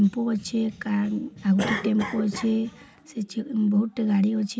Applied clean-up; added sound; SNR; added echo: none; Cough; 13 dB; none.